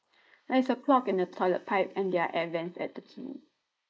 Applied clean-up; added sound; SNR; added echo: neural mask model Resemble Enhance denoiser.